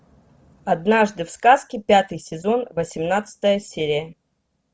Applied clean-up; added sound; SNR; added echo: none; none; none; none.